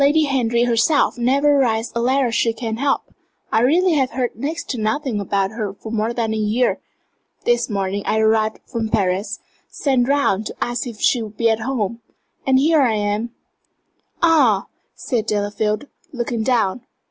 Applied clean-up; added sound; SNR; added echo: none; none; none; none.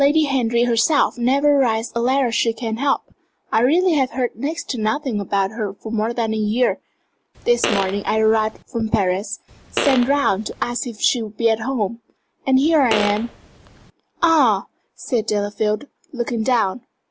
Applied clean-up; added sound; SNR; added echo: none; Fart; 8 dB; none.